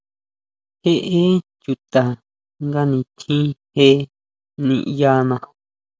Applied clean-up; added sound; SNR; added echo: none; none; none; none.